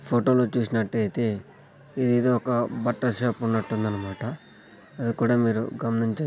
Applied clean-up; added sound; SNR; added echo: none; none; none; none.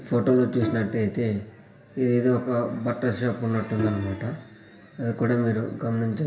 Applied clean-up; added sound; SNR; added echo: none; Bowed string instrument; 13 dB; reverberation time 0.9 s.